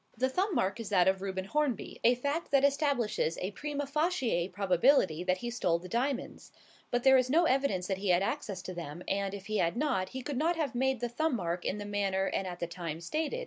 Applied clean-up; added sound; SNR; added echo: none; none; none; none.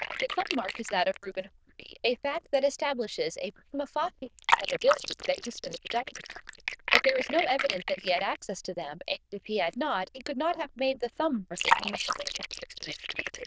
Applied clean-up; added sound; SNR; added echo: neural diffusion model UNIVERSE++.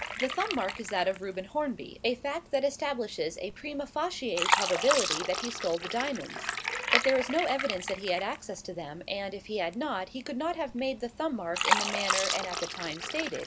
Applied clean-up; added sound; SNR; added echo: none; Fill (with liquid); 2 dB; none.